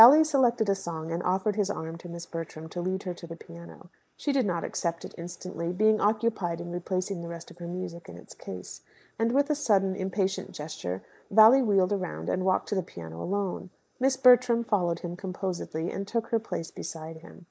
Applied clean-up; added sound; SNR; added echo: neural mask model Resemble Enhance denoiser.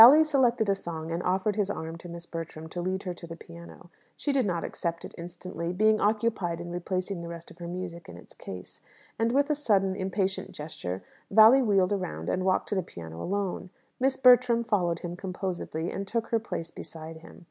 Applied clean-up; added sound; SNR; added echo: none; none; none; none.